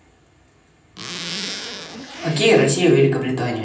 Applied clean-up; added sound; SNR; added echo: none; Zipper (clothing); 11 dB; reverberation time 0.6 s.